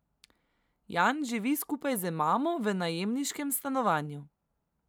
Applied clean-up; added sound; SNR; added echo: none; none; none; none.